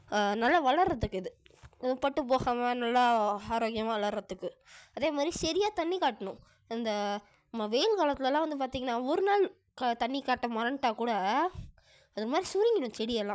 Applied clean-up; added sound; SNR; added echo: none; none; none; none.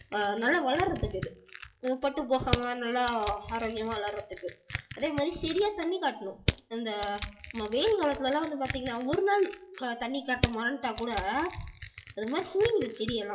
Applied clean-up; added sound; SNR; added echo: classical method WPE with log-MMSE.